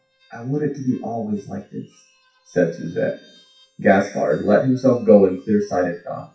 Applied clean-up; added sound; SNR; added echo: classical method WPE with log-MMSE.